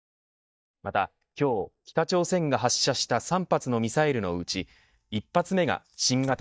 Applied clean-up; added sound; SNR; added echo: neural mask model DeepFilterNet 3.